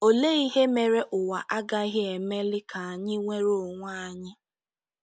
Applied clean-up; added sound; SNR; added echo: none; none; none; none.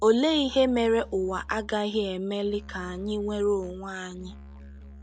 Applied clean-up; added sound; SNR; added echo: none; Musical instrument; 18 dB; none.